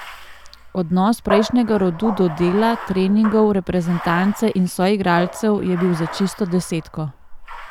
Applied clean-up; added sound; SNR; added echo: none; Bathtub (filling or washing); 12 dB; none.